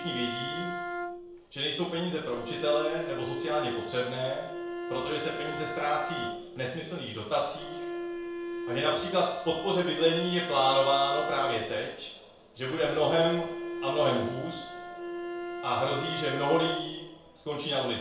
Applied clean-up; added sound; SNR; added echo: none; Bowed string instrument; 7 dB; reverberation time 0.6 s.